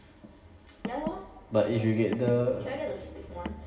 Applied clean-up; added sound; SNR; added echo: none; Car; 12 dB; reverberation time 2.3 s.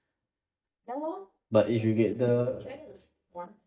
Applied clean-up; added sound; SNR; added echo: neural mask model DeepFilterNet 3.